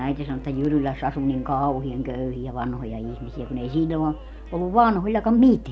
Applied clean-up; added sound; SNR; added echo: none; none; none; none.